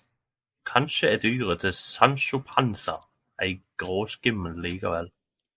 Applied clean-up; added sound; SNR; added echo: neural mask model Resemble Enhance denoiser.